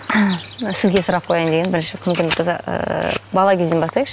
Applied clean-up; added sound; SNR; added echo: none; Camera + Bird vocalization, bird call, bird song; 15 dB; none.